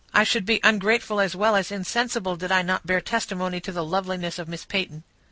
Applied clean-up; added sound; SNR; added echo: none; none; none; none.